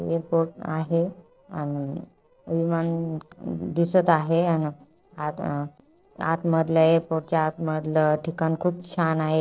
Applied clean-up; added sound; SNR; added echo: neural separator model SepFormer DNS4.